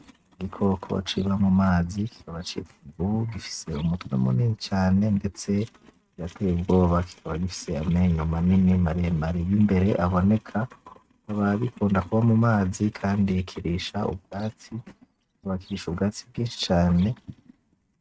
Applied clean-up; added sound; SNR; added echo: neural mask model RNNoise.